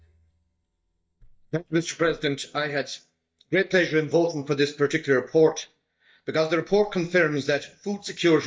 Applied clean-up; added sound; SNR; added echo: neural mask model DeepFilterNet 3.